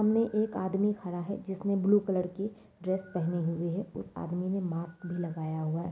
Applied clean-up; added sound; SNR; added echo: none; none; none; none.